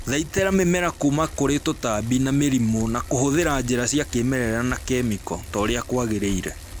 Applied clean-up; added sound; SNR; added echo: none; Bicycle; 13 dB; none.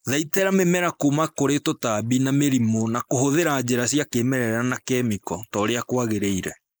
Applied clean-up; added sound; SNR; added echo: neural mask model Resemble Enhance denoiser.